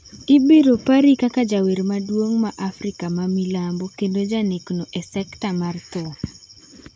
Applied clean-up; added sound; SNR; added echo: none; none; none; none.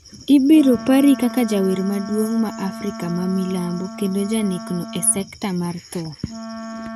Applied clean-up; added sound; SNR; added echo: none; Wind instrument, woodwind instrument; 13 dB; none.